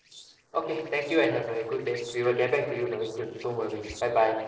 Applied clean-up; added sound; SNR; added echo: neural separator model SepFormer DNS4.